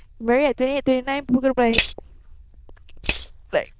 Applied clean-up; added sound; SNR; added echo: neural diffusion model UNIVERSE++.